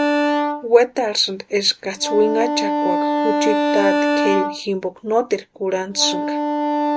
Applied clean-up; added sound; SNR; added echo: none; Wind instrument, woodwind instrument; 0 dB; none.